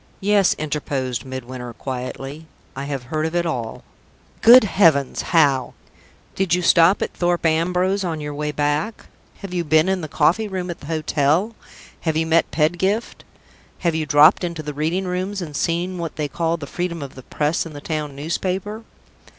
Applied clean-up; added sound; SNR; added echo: none; none; none; none.